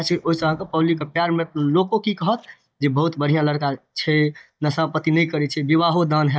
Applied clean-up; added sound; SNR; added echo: neural mask model DeepFilterNet 3.